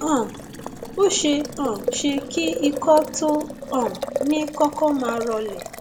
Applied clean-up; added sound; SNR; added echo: none; Boiling; 9 dB; none.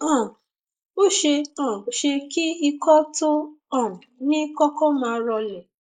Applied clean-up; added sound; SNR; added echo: neural mask model Resemble Enhance denoiser.